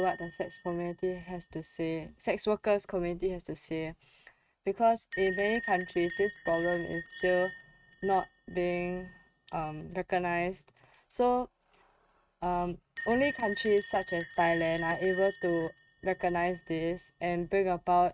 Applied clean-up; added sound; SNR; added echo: neural mask model RNNoise.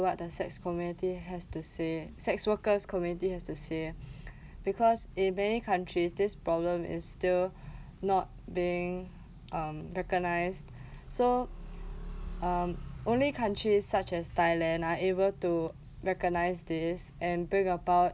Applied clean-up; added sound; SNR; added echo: none; none; none; none.